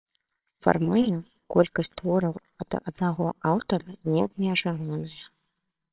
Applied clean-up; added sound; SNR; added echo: neural separator model SepFormer WHAMR!.